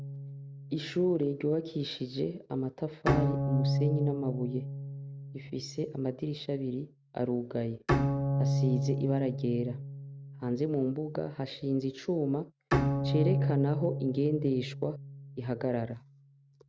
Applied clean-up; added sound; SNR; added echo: none; Bowed string instrument; 1 dB; none.